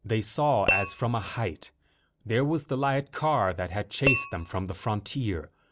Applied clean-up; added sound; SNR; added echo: none; Tap / Glass; 3 dB; none.